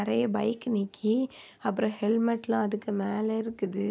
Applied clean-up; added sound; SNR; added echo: none; none; none; none.